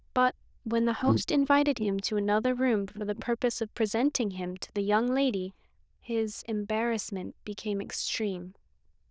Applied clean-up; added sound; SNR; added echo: neural diffusion model UNIVERSE++.